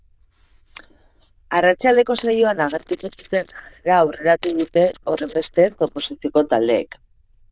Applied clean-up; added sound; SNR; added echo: neural diffusion model UNIVERSE++.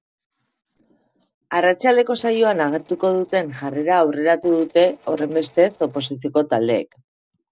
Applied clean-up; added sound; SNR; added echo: neural separator model SepFormer DNS4.